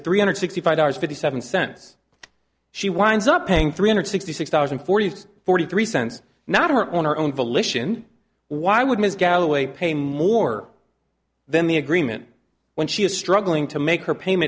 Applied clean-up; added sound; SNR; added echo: none; none; none; none.